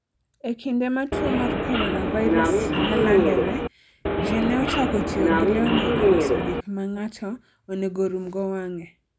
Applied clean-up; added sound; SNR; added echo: none; Subway, metro, underground; -5 dB; none.